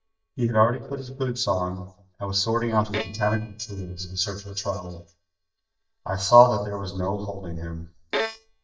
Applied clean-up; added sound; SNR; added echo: neural mask model DeepFilterNet 3.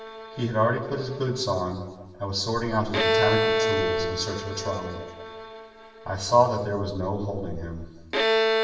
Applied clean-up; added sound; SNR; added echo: none; Bowed string instrument; 1 dB; reverberation time 1.4 s.